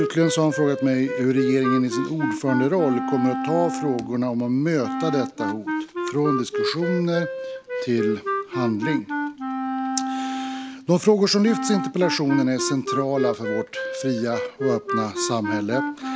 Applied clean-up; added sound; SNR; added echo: none; Wind instrument, woodwind instrument; 4 dB; none.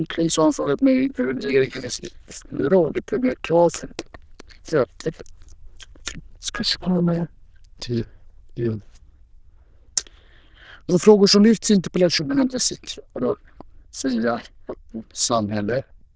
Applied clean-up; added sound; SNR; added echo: neural diffusion model UNIVERSE++.